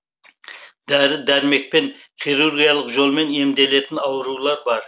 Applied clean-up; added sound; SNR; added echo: none; none; none; none.